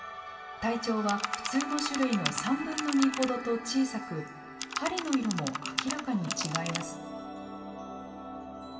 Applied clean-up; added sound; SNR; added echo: none; Computer keyboard; 5 dB; reverberation time 0.8 s.